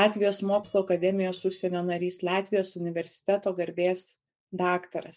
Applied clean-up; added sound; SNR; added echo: neural mask model DeepFilterNet 3.